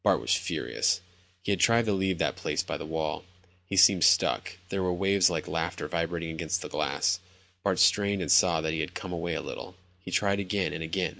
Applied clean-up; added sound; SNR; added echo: none; none; none; none.